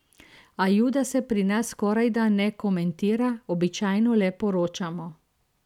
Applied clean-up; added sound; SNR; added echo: none; none; none; none.